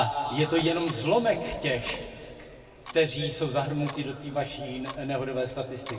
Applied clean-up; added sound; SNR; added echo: none; Clock; 18 dB; reverberation time 2.2 s.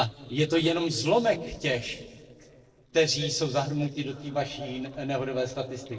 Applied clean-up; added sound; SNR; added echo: neural separator model SepFormer DNS4.